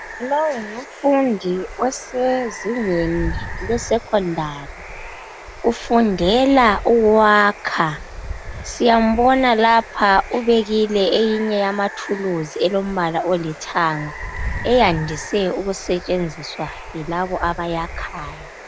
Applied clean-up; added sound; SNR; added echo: none; Water + Rain; 13 dB; none.